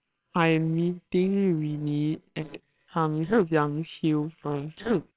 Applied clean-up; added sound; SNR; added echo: neural separator model SepFormer WHAMR!.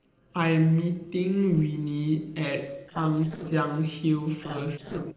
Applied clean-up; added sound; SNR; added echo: neural separator model SepFormer DNS4.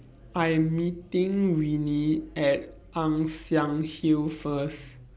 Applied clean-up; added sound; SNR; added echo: none; none; none; none.